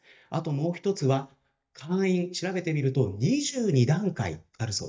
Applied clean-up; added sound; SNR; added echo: neural mask model DeepFilterNet 3.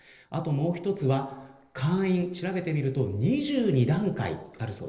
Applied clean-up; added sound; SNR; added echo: neural separator model SepFormer DNS4.